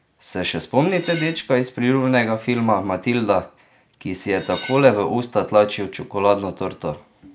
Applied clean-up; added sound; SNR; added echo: none; Cutlery, silverware; 15 dB; none.